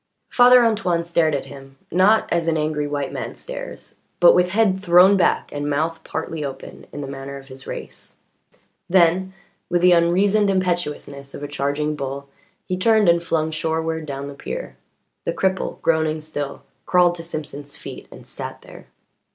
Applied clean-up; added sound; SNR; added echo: none; none; none; none.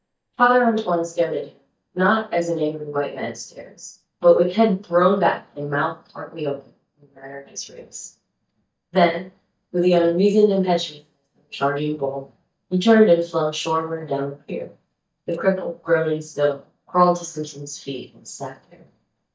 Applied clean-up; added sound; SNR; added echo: neural mask model DeepFilterNet 3.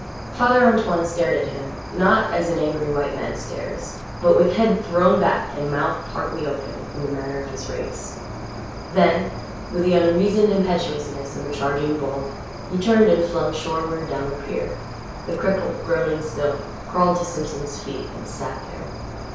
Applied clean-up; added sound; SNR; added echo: none; Cricket; 11 dB; reverberation time 0.5 s.